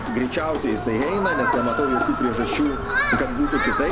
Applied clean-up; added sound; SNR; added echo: none; Human group actions; 1 dB; none.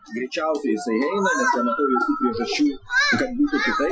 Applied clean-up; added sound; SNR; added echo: classical method Wiener filter.